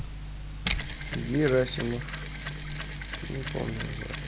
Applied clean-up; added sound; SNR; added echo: none; Mechanisms; -1 dB; none.